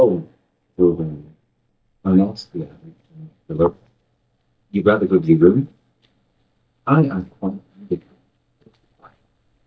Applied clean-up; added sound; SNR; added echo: neural mask model DeepFilterNet 3.